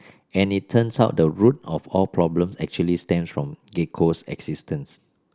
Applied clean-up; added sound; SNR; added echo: none; none; none; none.